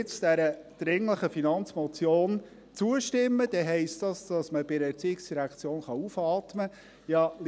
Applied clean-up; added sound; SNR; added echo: none; none; none; none.